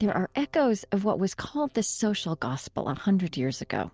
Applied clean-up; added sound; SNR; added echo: neural separator model SepFormer DNS4.